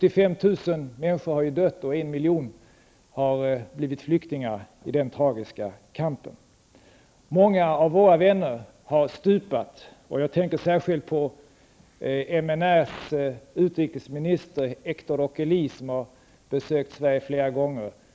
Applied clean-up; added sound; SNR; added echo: none; none; none; none.